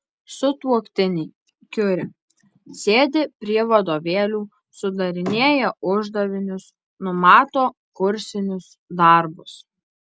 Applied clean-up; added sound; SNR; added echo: none; none; none; none.